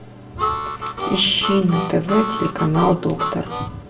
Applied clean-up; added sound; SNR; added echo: none; Harmonica; 6 dB; reverberation time 0.6 s.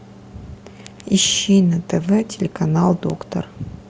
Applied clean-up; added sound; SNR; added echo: none; none; none; none.